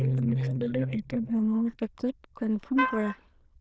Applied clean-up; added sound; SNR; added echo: neural diffusion model UNIVERSE++.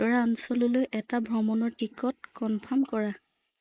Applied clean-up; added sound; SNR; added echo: neural mask model Resemble Enhance denoiser.